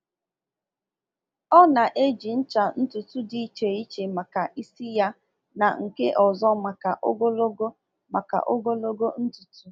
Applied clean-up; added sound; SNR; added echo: none; none; none; none.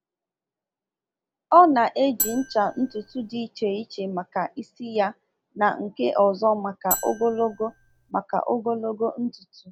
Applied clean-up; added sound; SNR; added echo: none; Marimba, xylophone; 9 dB; none.